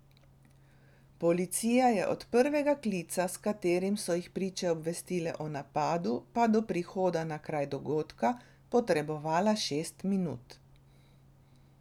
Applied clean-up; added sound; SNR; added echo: none; none; none; none.